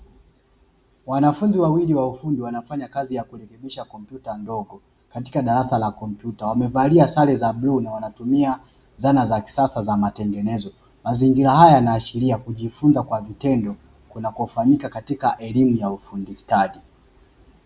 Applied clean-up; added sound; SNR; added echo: none; none; none; none.